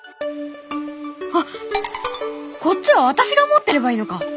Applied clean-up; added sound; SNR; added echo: none; none; none; none.